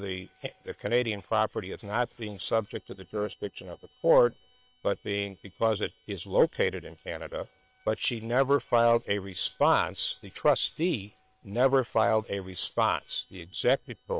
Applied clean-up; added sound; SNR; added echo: neural separator model SepFormer WHAM!.